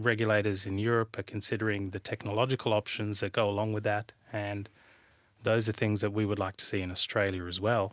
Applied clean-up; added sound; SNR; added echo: none; none; none; none.